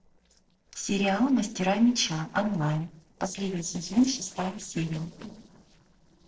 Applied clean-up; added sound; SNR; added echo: neural separator model SepFormer DNS4.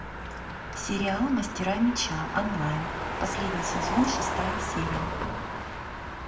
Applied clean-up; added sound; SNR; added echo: none; Motor vehicle (road); 2 dB; reverberation time 0.7 s.